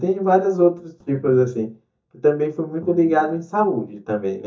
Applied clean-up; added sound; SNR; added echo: neural mask model DeepFilterNet 3.